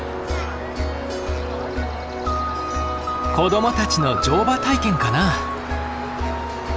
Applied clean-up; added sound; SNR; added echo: none; none; none; none.